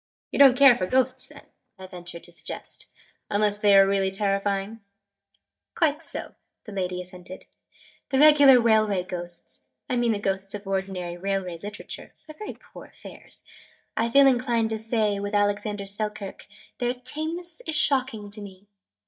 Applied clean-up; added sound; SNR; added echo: neural mask model DeepFilterNet 3.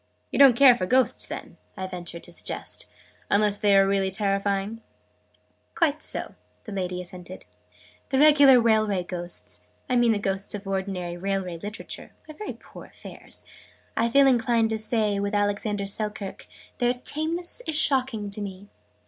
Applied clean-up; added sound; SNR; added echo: none; none; none; none.